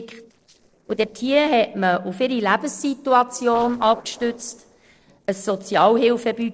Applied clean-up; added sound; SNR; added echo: neural separator model SepFormer DNS4.